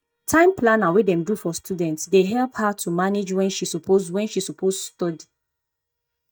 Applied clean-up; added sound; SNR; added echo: neural mask model DeepFilterNet 3.